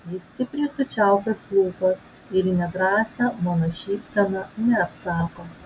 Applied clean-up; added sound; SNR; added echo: none; none; none; none.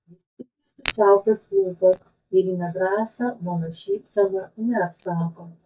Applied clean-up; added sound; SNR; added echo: neural mask model DeepFilterNet 3.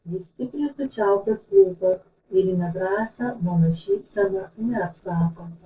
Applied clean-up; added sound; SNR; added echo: neural separator model SepFormer DNS4.